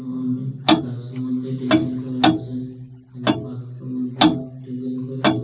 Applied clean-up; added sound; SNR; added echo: none; Clock; -4 dB; reverberation time 1.2 s.